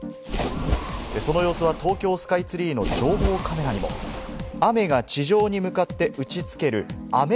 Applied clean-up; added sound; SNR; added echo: none; Splash, splatter; 5 dB; none.